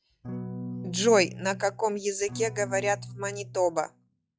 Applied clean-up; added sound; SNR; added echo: classical method log-MMSE.